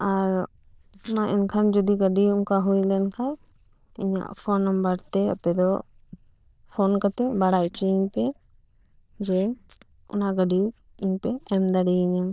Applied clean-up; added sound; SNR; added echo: neural diffusion model UNIVERSE++.